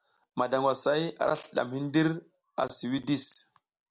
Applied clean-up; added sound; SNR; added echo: none; none; none; none.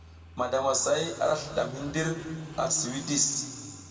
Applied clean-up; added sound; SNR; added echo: none; Car passing by / Idling; 15 dB; reverberation time 1.9 s.